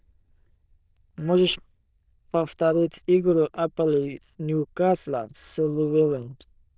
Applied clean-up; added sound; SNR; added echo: neural diffusion model UNIVERSE++.